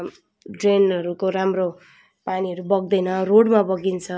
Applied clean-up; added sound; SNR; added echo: none; none; none; none.